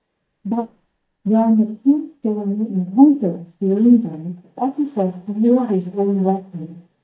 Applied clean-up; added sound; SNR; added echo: neural mask model DeepFilterNet 3.